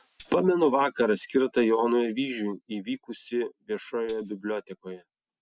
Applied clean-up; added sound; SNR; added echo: none; Tambourine; 16 dB; none.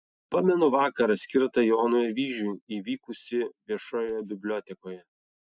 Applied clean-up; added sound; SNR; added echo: neural mask model DeepFilterNet 3.